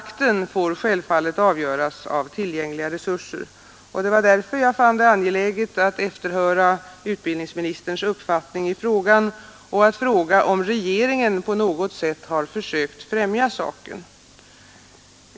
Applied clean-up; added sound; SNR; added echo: none; none; none; none.